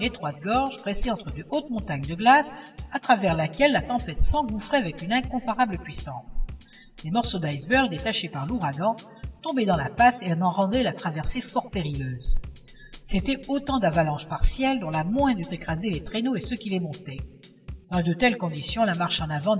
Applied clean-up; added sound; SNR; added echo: none; Bass drum / Drum kit; 17 dB; reverberation time 2.4 s.